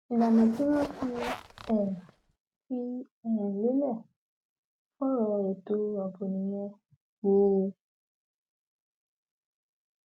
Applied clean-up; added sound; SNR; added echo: none; Zipper (clothing); 10 dB; none.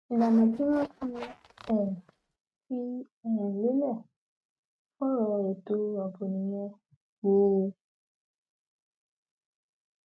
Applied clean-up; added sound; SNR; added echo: neural mask model RNNoise.